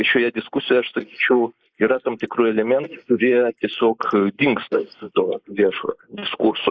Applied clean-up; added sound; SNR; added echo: neural mask model Resemble Enhance denoiser.